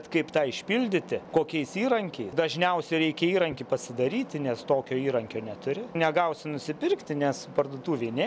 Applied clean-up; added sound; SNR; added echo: none; none; none; none.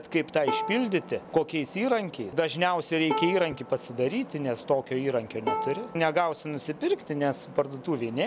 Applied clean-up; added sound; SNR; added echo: none; Bowed string instrument; 9 dB; none.